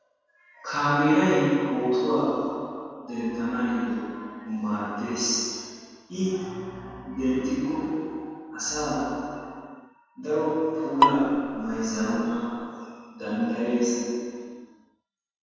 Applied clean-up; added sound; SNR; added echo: none; Bowed string instrument; 0 dB; reverberation time 2.1 s.